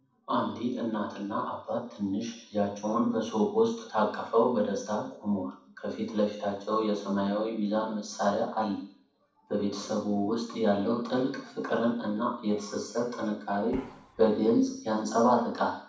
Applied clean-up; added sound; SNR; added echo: neural separator model SepFormer DNS4.